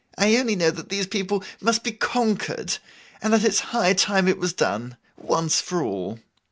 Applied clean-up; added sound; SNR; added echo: none; none; none; none.